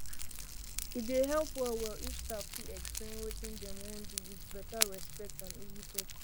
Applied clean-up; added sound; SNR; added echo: none; Fire; 0 dB; none.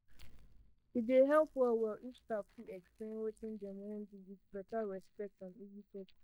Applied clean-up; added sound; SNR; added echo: neural mask model DeepFilterNet 3.